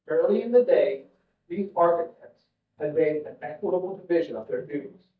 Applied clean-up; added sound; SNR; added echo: neural mask model DeepFilterNet 3.